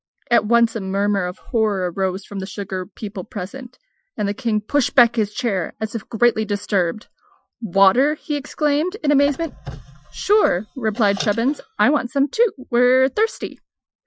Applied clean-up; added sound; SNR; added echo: classical method Wiener filter.